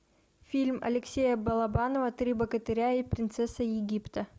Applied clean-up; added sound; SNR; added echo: none; none; none; none.